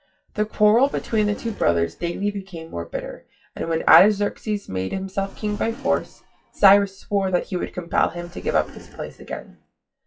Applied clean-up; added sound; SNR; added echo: classical method WPE with log-MMSE.